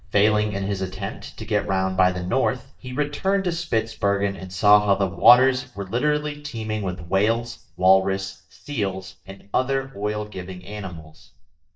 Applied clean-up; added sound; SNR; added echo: neural mask model DeepFilterNet 3.